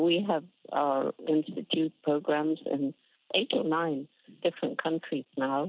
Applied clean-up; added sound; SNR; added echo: none; none; none; none.